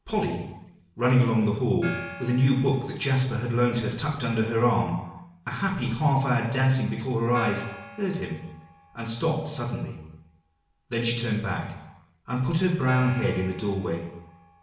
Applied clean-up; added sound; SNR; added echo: none; Gong; 19 dB; reverberation time 0.9 s.